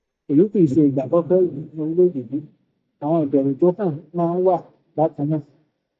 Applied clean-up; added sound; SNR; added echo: neural mask model DeepFilterNet 3.